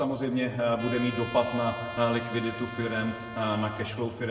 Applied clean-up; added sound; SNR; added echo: none; Trumpet; 12 dB; reverberation time 1.5 s.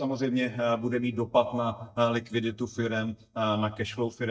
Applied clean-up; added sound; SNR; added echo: neural mask model DeepFilterNet 3.